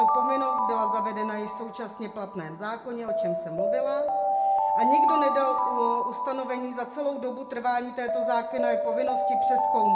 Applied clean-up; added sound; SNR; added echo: none; Alarm; -5 dB; reverberation time 1.7 s.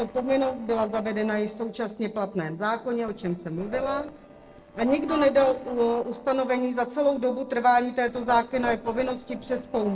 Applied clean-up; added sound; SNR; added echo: neural separator model SepFormer DNS4.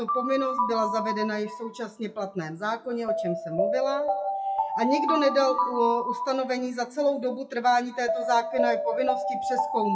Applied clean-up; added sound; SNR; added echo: classical method WPE with log-MMSE.